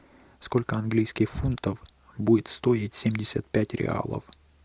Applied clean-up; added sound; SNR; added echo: none; none; none; none.